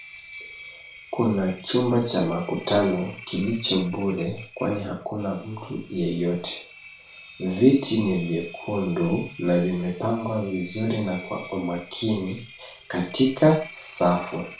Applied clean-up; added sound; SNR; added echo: none; Engine; 19 dB; reverberation time 0.3 s.